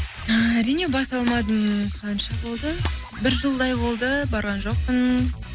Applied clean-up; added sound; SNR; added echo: none; Shatter; 18 dB; none.